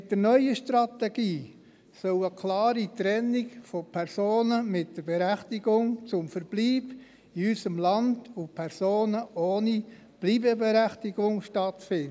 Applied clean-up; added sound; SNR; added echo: none; none; none; none.